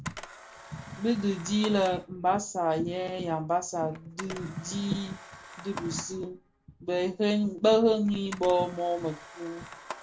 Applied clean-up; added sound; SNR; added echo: none; Camera; 17 dB; reverberation time 0.3 s.